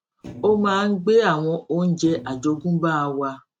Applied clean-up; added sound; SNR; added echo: neural mask model RNNoise.